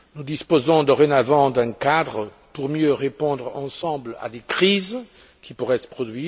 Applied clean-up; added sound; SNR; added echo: none; none; none; none.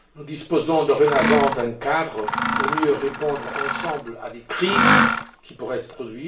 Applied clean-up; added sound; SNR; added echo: none; Mechanisms; 1 dB; reverberation time 0.3 s.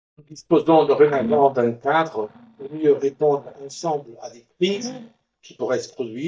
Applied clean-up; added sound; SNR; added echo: neural mask model DeepFilterNet 3.